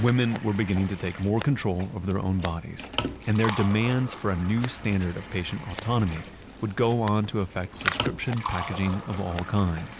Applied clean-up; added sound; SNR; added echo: none; Liquid + Scissors; 9 dB; none.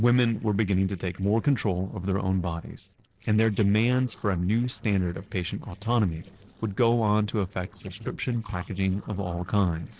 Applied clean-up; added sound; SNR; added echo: neural separator model SepFormer DNS4.